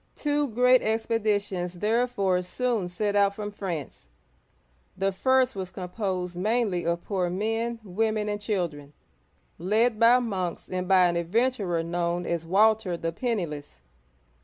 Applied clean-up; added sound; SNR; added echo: none; none; none; none.